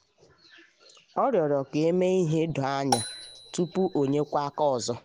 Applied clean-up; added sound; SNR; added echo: none; Marimba, xylophone; 9 dB; none.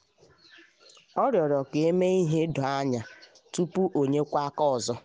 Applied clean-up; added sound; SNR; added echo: none; none; none; none.